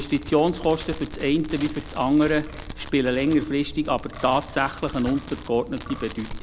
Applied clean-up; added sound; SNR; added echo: none; Fireworks + Wind; 13 dB; none.